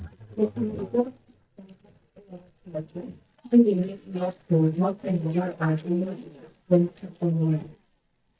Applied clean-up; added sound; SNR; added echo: neural mask model DeepFilterNet 3.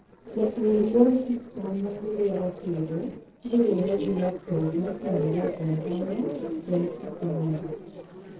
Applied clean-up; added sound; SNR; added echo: neural separator model SepFormer DNS4.